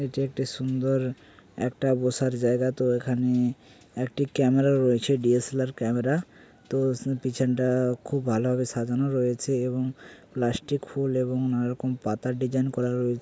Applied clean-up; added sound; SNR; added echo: none; none; none; none.